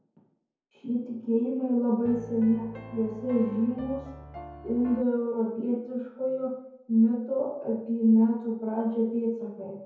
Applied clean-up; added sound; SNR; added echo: none; Piano; 15 dB; reverberation time 0.9 s.